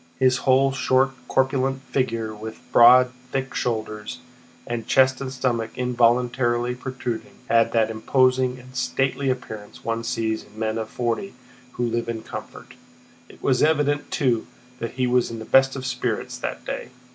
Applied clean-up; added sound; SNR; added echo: none; none; none; none.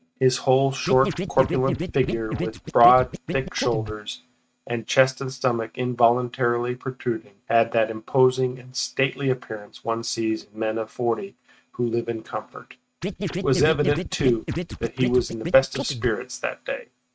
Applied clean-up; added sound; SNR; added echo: neural mask model RNNoise.